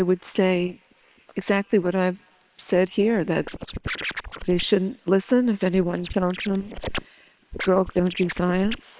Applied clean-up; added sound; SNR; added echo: neural separator model SepFormer WHAM!.